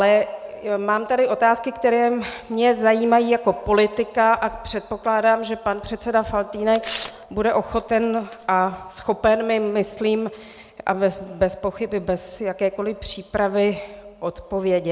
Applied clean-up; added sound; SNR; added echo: none; Tearing; 18 dB; none.